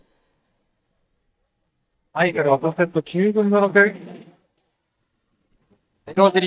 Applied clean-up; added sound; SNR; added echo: neural mask model DeepFilterNet 3.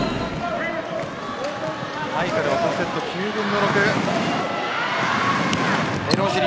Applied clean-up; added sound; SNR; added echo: none; Thunder; 19 dB; none.